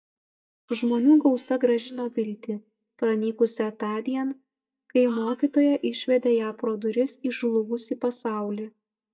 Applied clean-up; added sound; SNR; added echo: neural mask model DeepFilterNet 3.